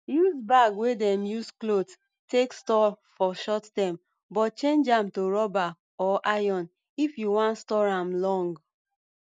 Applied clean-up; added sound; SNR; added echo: none; none; none; none.